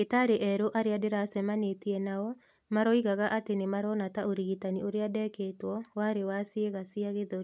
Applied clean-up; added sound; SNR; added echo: none; none; none; none.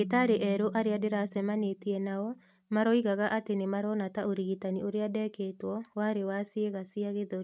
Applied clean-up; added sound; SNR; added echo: neural mask model RNNoise.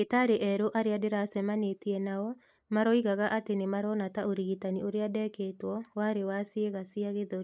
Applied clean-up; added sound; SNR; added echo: neural mask model Resemble Enhance denoiser.